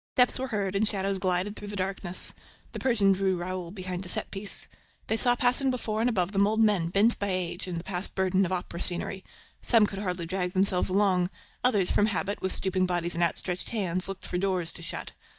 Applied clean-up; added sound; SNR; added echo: neural mask model DeepFilterNet 3.